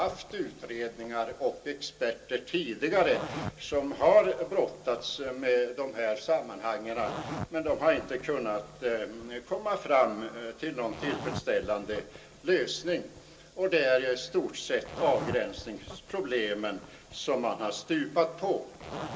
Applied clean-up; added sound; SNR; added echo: none; Zipper (clothing); 15 dB; reverberation time 0.2 s.